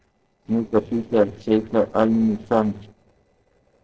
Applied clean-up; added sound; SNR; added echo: neural separator model SepFormer DNS4.